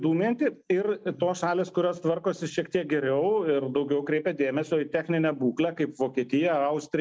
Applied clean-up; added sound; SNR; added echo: none; none; none; none.